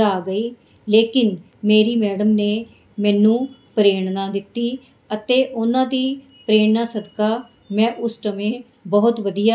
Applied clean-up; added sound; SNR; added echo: none; none; none; none.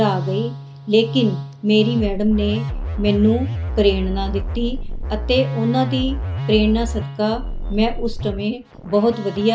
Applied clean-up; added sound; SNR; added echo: none; Musical instrument; 5 dB; none.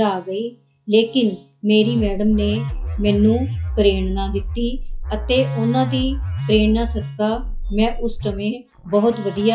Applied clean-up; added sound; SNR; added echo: classical method log-MMSE.